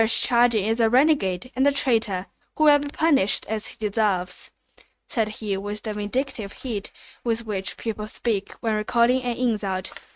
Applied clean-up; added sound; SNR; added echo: neural mask model RNNoise.